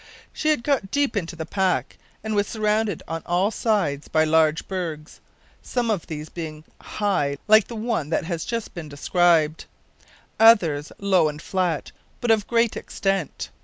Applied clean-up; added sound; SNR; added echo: none; none; none; none.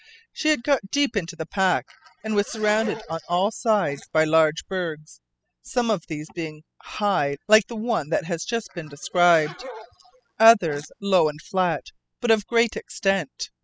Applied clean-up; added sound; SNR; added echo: classical method spectral subtraction.